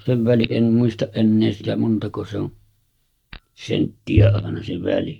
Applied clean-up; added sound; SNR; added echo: neural mask model DeepFilterNet 3.